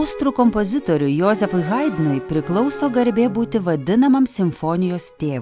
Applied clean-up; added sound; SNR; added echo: none; none; none; none.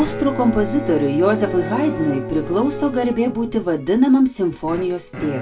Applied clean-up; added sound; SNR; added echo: none; Bowed string instrument; 12 dB; reverberation time 0.2 s.